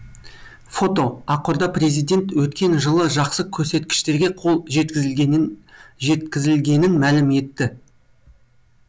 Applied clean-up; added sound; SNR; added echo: none; none; none; none.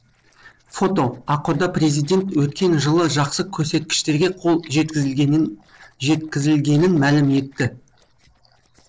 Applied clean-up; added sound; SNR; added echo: neural separator model SepFormer DNS4.